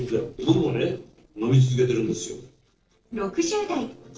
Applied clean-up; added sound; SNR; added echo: neural separator model SepFormer DNS4.